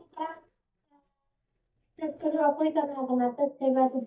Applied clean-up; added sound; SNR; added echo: neural mask model DeepFilterNet 3.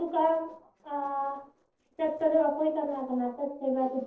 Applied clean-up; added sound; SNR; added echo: neural separator model SepFormer DNS4.